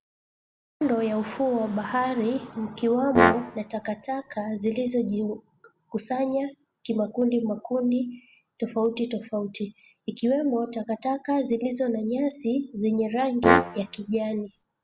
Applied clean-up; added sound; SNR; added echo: none; Brass instrument; -2 dB; none.